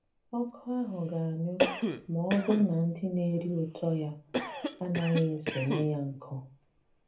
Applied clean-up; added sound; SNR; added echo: none; Cough; 6 dB; reverberation time 0.3 s.